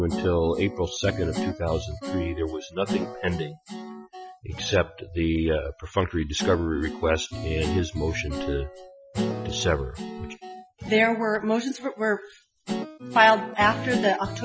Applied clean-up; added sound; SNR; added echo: classical method Wiener filter.